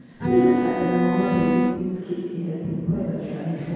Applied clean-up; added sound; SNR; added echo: none; Bowed string instrument; -1 dB; reverberation time 2.0 s.